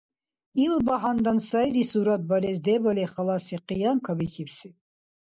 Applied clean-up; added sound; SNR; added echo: neural mask model Resemble Enhance denoiser.